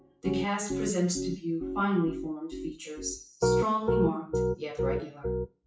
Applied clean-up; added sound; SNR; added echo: classical method WPE with log-MMSE.